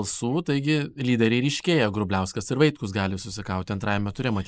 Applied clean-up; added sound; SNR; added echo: neural mask model Resemble Enhance denoiser.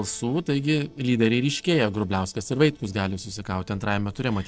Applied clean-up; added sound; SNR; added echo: neural separator model SepFormer DNS4.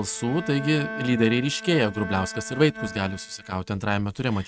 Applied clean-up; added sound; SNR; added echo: neural mask model RNNoise.